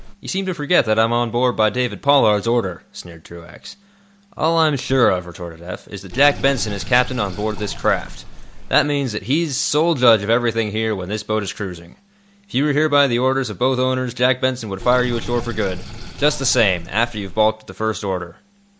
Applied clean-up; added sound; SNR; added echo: none; Sink (filling or washing); 14 dB; none.